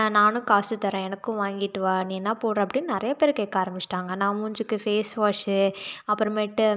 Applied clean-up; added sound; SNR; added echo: none; none; none; none.